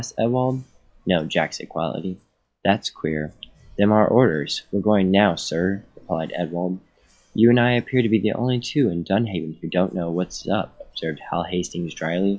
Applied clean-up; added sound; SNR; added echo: classical method log-MMSE.